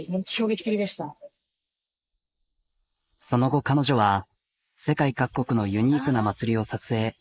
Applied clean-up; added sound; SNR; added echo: neural mask model Resemble Enhance denoiser.